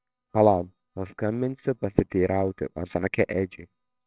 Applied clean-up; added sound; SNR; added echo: neural separator model SepFormer WHAMR!.